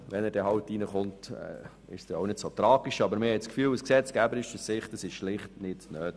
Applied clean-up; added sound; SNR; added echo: none; none; none; none.